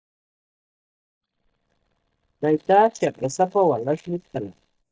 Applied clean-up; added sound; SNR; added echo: neural mask model DeepFilterNet 3.